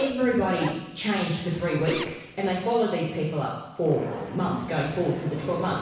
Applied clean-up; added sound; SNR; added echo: none; Zipper (clothing); 14 dB; reverberation time 1.1 s.